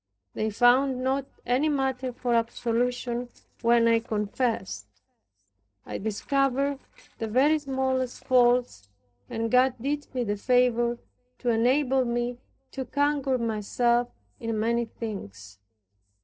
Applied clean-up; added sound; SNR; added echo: neural separator model SepFormer DNS4.